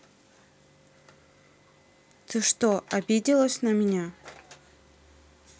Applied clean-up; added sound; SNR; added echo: none; none; none; none.